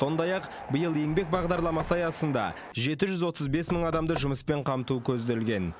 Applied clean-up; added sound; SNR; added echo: none; Knock / Wood; 12 dB; none.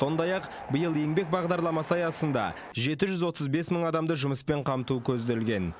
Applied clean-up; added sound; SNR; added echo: none; none; none; none.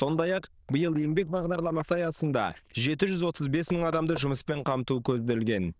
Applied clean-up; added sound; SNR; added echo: neural diffusion model UNIVERSE++.